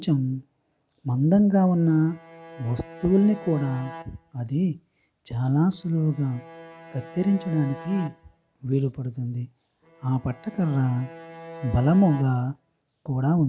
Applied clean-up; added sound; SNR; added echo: none; Bowed string instrument; 18 dB; none.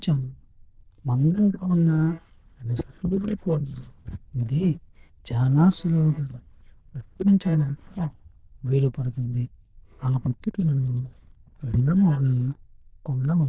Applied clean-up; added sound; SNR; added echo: neural diffusion model UNIVERSE++.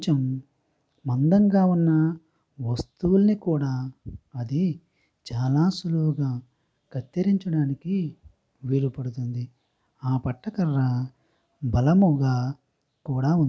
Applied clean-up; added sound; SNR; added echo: none; none; none; none.